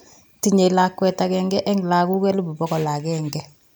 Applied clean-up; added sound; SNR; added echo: none; none; none; none.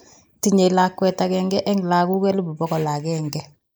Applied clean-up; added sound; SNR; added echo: neural mask model Resemble Enhance denoiser.